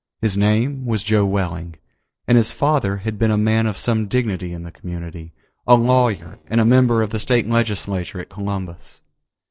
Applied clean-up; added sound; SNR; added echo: neural separator model SepFormer DNS4.